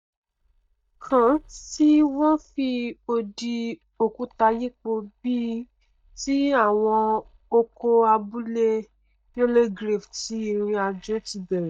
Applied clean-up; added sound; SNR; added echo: neural mask model DeepFilterNet 3.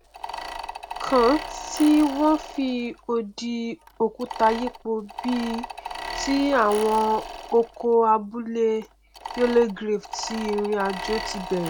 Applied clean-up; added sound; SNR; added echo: none; Mechanisms; 11 dB; none.